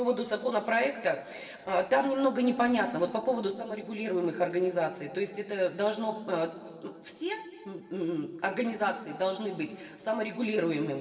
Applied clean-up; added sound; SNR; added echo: neural separator model SepFormer DNS4.